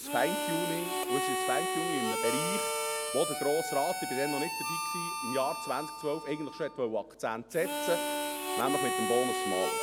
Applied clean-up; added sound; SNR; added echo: none; Harmonica; 0 dB; none.